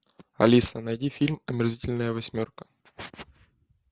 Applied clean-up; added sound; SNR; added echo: none; none; none; none.